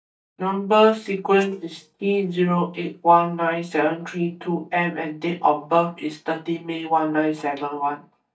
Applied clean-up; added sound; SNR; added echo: neural mask model DeepFilterNet 3.